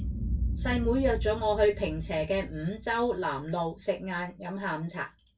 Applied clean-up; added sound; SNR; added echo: none; Boom; 5 dB; reverberation time 0.2 s.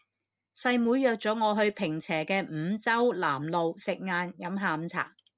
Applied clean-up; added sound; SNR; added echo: none; none; none; none.